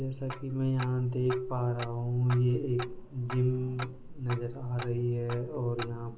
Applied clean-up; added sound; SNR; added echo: none; Tick-tock; 12 dB; none.